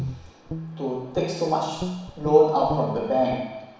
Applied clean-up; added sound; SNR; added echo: none; Guitar; 10 dB; reverberation time 1.1 s.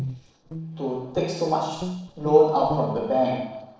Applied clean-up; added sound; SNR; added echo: neural separator model SepFormer DNS4.